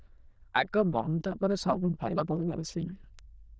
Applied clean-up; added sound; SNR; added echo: neural diffusion model UNIVERSE++.